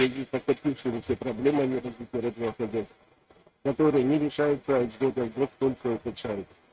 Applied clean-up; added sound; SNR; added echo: neural mask model RNNoise.